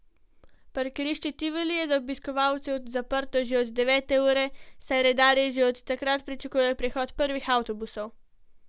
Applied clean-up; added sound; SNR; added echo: none; none; none; none.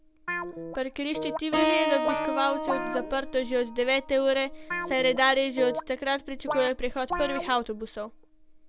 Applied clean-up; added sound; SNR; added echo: none; Guitar + Keyboard (musical); 4 dB; none.